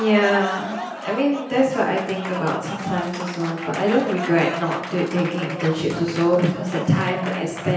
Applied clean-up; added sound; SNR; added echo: none; Applause; 10 dB; reverberation time 0.9 s.